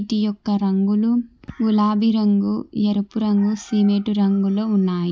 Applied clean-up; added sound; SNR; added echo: none; none; none; none.